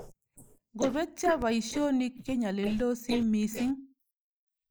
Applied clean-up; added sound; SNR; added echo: neural mask model Resemble Enhance denoiser.